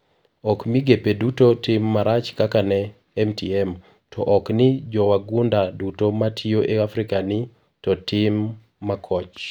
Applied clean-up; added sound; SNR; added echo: none; none; none; none.